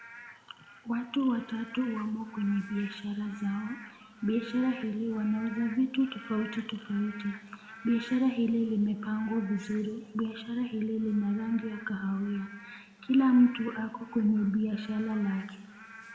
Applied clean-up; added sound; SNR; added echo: none; Rain / Frog; 19 dB; reverberation time 1.8 s.